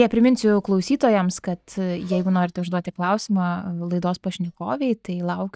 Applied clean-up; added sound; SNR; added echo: neural mask model DeepFilterNet 3.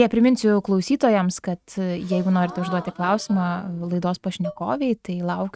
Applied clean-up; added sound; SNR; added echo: neural mask model RNNoise.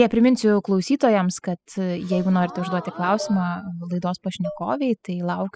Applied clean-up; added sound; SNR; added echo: classical method spectral subtraction.